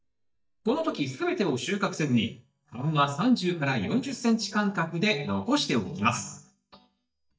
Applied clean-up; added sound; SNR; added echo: neural mask model DeepFilterNet 3.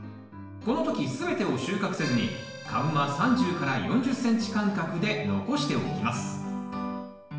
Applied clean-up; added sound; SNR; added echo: none; Accordion; 14 dB; reverberation time 0.9 s.